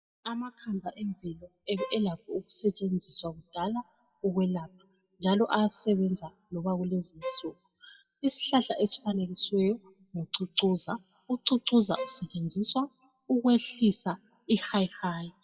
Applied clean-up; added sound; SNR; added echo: classical method WPE with log-MMSE.